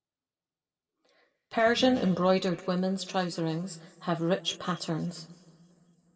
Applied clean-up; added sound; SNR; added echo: none; Sink (filling or washing) / Water; 15 dB; reverberation time 1.3 s.